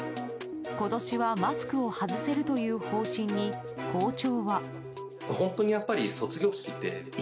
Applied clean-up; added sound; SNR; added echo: none; none; none; none.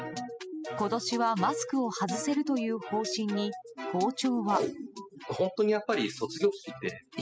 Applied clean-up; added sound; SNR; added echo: classical method spectral subtraction.